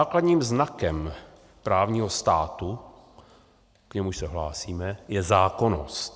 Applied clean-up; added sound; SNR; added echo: none; none; none; none.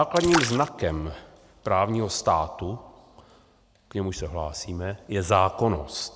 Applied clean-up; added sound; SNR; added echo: none; Splash, splatter; 6 dB; none.